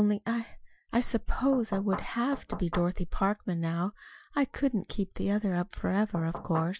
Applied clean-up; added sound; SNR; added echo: classical method Wiener filter.